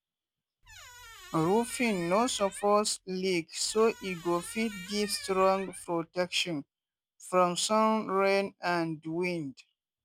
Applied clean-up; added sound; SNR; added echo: none; Squeak; 18 dB; none.